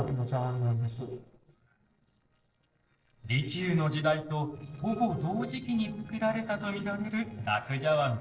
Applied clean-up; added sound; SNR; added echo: neural separator model SepFormer DNS4.